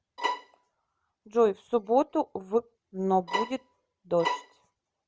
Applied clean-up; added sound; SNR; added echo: none; Bowed string instrument; 4 dB; none.